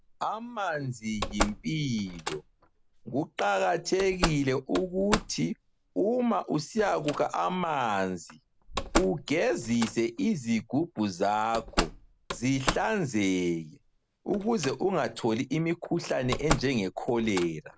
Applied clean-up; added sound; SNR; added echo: none; Slam; 8 dB; none.